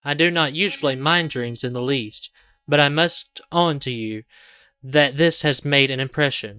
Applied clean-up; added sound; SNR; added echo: neural mask model DeepFilterNet 3.